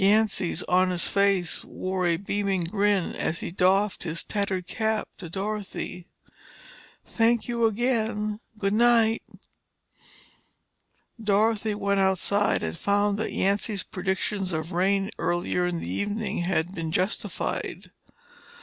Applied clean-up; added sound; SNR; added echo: none; none; none; none.